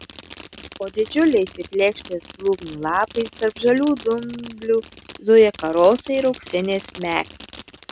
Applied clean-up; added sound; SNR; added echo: none; Fireworks; 15 dB; none.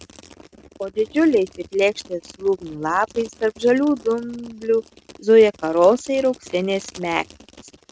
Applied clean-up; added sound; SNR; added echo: neural mask model RNNoise.